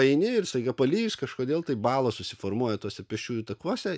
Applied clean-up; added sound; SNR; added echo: none; none; none; none.